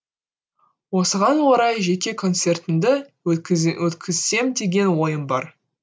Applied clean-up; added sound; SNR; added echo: none; none; none; none.